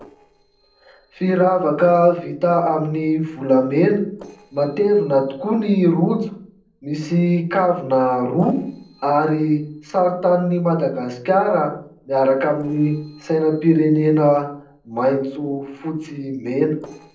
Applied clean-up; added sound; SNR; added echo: neural separator model SepFormer DNS4.